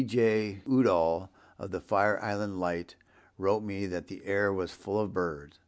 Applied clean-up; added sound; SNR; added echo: none; none; none; none.